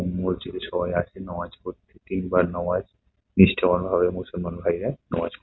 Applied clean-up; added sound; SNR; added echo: none; none; none; none.